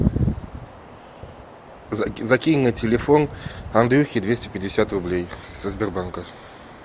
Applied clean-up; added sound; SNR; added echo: none; none; none; none.